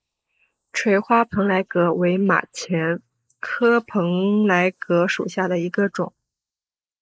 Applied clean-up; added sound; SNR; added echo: neural mask model Resemble Enhance denoiser.